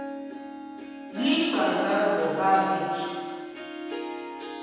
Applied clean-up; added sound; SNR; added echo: none; Harp; 7 dB; reverberation time 2.1 s.